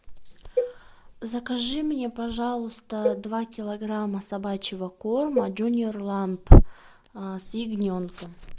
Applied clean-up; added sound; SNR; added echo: none; Cowbell; 10 dB; none.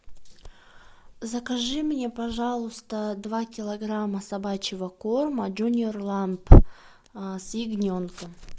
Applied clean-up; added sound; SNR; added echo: none; none; none; none.